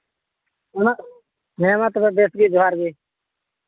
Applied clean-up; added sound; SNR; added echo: none; none; none; none.